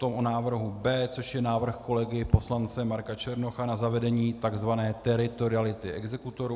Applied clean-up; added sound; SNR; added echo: none; none; none; none.